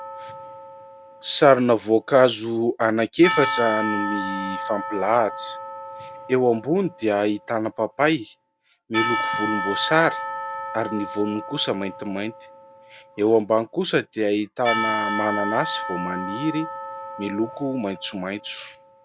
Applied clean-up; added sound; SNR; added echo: none; Percussion; 8 dB; none.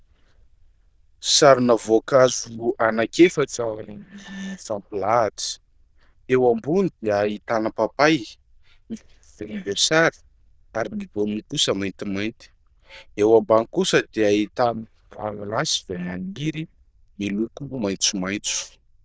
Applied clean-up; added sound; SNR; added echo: neural diffusion model UNIVERSE++.